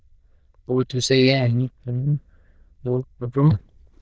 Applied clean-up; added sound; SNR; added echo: neural diffusion model UNIVERSE++.